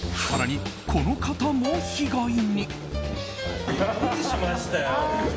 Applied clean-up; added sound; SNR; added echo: none; none; none; none.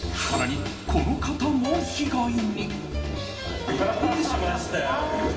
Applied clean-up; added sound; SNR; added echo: none; none; none; reverberation time 2.1 s.